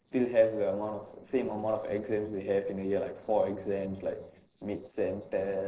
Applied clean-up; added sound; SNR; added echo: neural separator model SepFormer DNS4.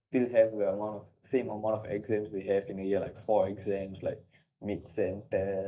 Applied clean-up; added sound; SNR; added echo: neural mask model DeepFilterNet 3.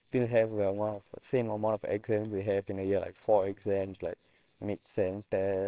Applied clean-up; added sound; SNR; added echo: neural separator model SepFormer WHAMR!.